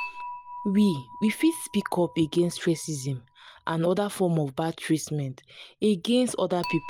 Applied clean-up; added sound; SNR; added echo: none; Dishes, pots, and pans / Chink, clink; 17 dB; none.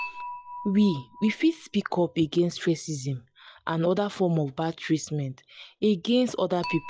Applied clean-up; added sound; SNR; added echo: classical method log-MMSE.